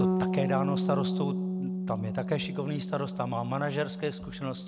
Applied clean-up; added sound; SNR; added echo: none; Bass guitar; -1 dB; none.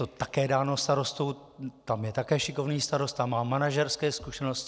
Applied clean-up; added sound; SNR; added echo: none; none; none; none.